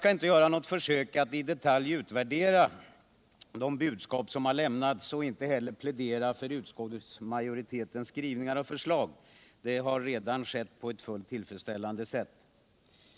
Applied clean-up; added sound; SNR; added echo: none; none; none; none.